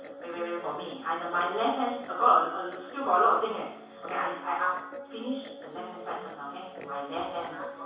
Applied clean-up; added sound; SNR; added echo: none; Guitar; 13 dB; reverberation time 0.7 s.